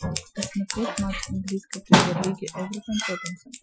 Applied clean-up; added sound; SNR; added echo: classical method Wiener filter.